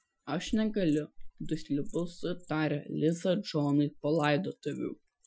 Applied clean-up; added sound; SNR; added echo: classical method Wiener filter.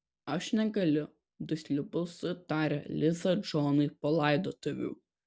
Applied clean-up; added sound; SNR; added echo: none; none; none; none.